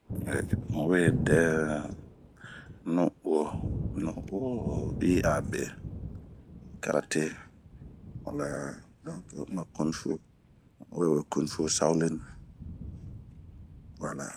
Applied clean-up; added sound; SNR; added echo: none; Thunder; 7 dB; none.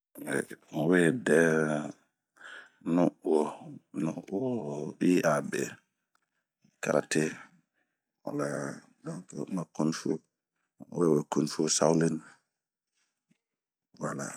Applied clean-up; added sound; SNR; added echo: none; none; none; none.